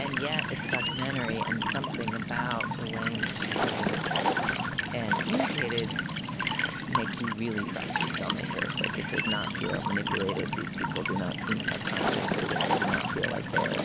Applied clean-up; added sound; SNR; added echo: none; Walk, footsteps / Stream / Trickle, dribble / Chirp, tweet; -5 dB; none.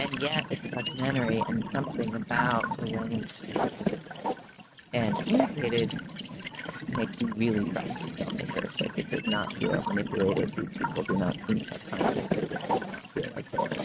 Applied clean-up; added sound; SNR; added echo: neural mask model RNNoise.